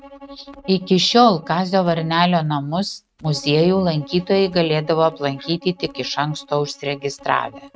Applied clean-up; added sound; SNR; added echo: neural mask model RNNoise.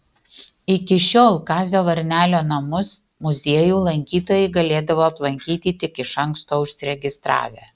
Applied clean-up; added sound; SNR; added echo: none; none; none; none.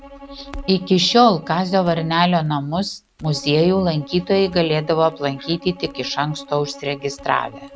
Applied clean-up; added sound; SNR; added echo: none; Crackle + Bowed string instrument; 18 dB; none.